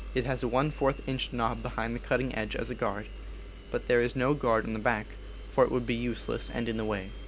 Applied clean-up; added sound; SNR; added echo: none; Engine; 11 dB; none.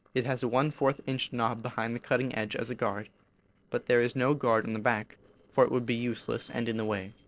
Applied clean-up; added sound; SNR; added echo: neural separator model SepFormer DNS4.